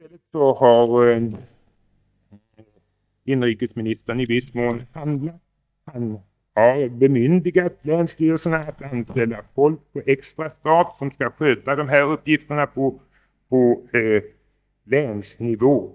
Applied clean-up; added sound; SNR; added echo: neural mask model DeepFilterNet 3.